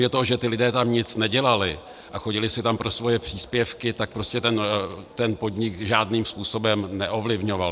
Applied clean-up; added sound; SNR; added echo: none; none; none; none.